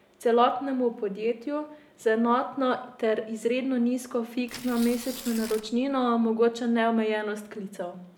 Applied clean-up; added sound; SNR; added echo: none; Tearing; 15 dB; none.